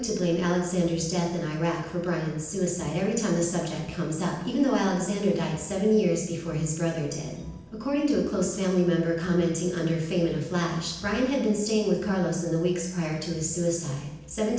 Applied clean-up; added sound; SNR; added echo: none; none; none; reverberation time 0.9 s.